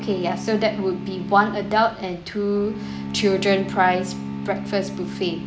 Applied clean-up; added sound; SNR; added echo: none; Bowed string instrument; 8 dB; none.